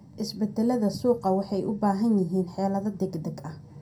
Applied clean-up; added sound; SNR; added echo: none; none; none; reverberation time 0.2 s.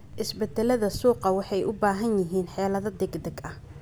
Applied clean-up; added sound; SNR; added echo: none; none; none; none.